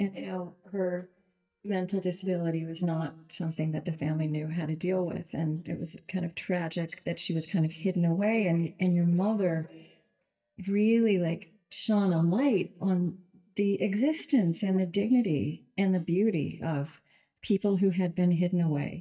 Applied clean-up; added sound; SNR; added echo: neural mask model DeepFilterNet 3.